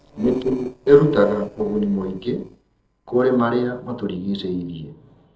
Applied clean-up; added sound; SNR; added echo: neural separator model SepFormer DNS4.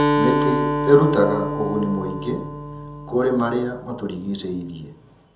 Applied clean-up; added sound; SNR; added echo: none; Acoustic guitar; 3 dB; reverberation time 0.8 s.